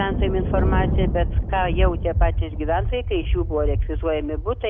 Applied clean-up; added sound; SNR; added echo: none; Thunder; -3 dB; none.